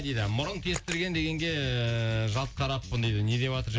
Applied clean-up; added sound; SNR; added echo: none; Camera; 15 dB; none.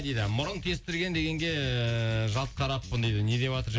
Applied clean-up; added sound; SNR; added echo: none; none; none; none.